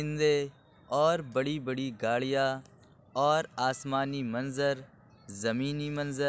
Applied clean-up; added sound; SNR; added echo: none; none; none; none.